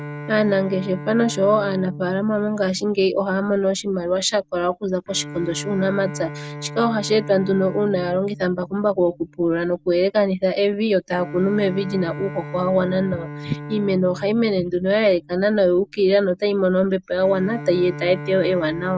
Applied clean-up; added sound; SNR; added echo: none; Bowed string instrument; 14 dB; none.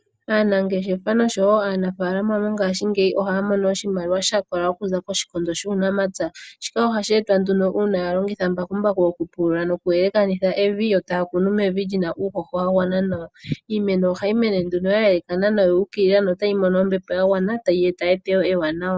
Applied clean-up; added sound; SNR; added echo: none; none; none; none.